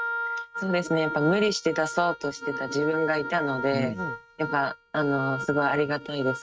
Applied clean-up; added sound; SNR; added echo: neural mask model RNNoise.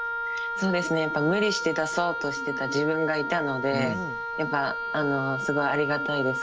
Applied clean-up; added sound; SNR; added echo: none; Wind instrument, woodwind instrument; 3 dB; none.